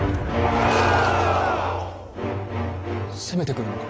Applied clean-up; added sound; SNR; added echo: none; none; none; none.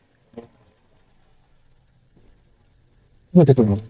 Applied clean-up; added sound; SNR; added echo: neural mask model DeepFilterNet 3.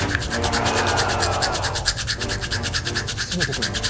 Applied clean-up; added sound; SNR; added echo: none; Domestic sounds, home sounds; 0 dB; none.